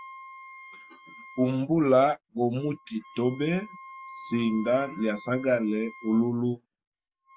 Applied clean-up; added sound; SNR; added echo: none; Wind instrument, woodwind instrument; 20 dB; none.